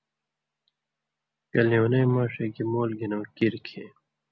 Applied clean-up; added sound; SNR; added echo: none; none; none; none.